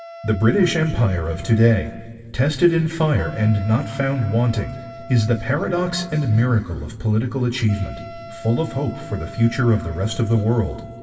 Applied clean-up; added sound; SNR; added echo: none; Wind instrument, woodwind instrument; 18 dB; reverberation time 1.8 s.